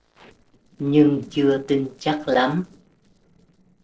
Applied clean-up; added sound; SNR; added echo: neural separator model SepFormer DNS4.